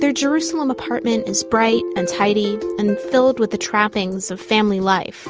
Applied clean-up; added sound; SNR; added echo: none; none; none; none.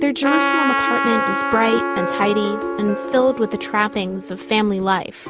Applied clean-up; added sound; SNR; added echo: none; Trumpet; 4 dB; none.